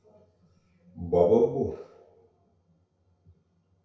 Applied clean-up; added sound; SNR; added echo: none; none; none; reverberation time 0.6 s.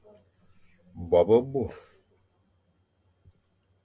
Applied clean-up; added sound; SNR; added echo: none; none; none; none.